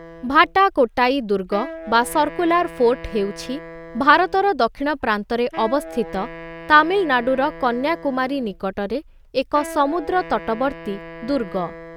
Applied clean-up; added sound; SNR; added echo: none; Wind instrument, woodwind instrument; 16 dB; none.